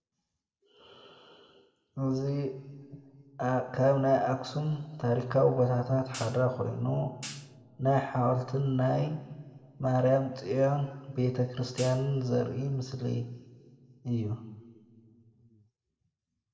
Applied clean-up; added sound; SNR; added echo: none; Hi-hat; 16 dB; reverberation time 1.5 s.